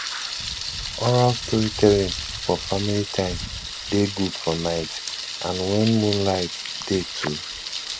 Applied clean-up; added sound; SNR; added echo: none; Thunder; 7 dB; none.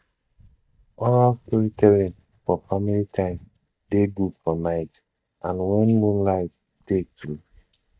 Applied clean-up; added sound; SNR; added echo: neural mask model DeepFilterNet 3.